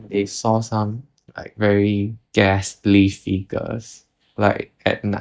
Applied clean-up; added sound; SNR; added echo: neural mask model DeepFilterNet 3.